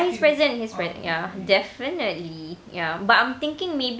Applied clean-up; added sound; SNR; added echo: none; none; none; none.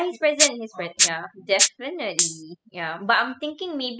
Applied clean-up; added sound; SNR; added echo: classical method spectral subtraction.